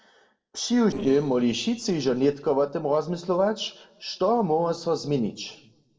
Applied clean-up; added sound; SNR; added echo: neural separator model SepFormer DNS4.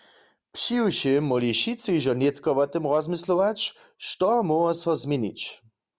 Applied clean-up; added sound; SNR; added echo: none; none; none; none.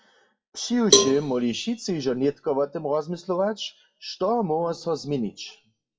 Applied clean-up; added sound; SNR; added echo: classical method WPE with log-MMSE.